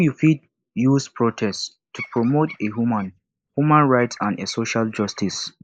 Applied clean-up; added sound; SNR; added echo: neural mask model Resemble Enhance denoiser.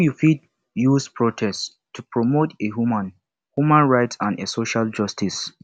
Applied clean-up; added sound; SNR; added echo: none; none; none; none.